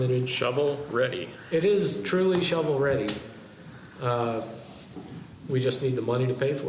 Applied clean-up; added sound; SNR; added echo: none; none; none; none.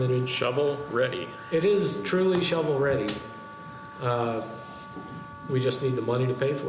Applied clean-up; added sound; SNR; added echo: none; Wind instrument, woodwind instrument; 17 dB; none.